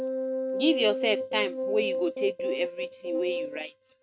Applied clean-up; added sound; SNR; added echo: neural mask model RNNoise.